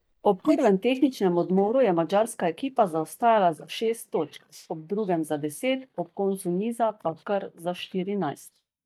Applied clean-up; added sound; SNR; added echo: neural mask model DeepFilterNet 3.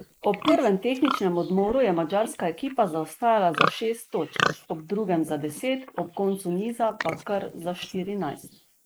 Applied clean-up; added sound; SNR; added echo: neural mask model Resemble Enhance denoiser.